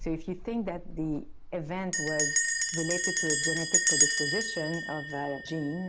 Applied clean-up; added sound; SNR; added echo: none; Bell; -4 dB; none.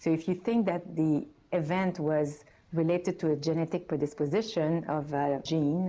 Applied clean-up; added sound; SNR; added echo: none; none; none; none.